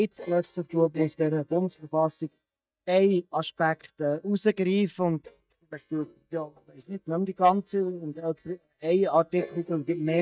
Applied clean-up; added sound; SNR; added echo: neural mask model DeepFilterNet 3.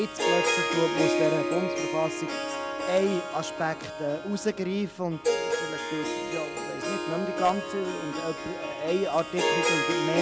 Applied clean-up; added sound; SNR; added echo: none; Harp; 0 dB; none.